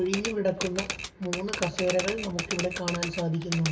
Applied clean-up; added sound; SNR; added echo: none; Typewriter; 5 dB; reverberation time 0.6 s.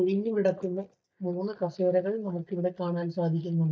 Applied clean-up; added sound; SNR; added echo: neural mask model DeepFilterNet 3.